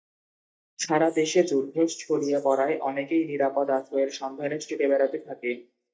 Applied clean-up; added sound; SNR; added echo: neural mask model DeepFilterNet 3.